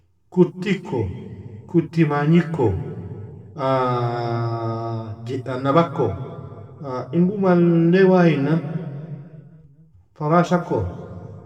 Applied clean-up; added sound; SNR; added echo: none; none; none; reverberation time 1.7 s.